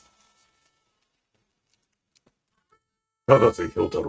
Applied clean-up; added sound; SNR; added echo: neural mask model RNNoise.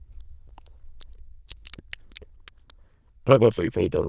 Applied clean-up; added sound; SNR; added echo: neural diffusion model UNIVERSE++.